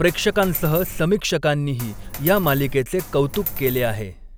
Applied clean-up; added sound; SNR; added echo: none; Coin (dropping); 9 dB; none.